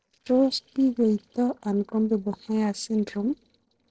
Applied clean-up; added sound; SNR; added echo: neural separator model SepFormer DNS4.